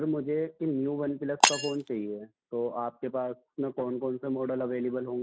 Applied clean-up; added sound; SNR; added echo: none; Shatter; 1 dB; none.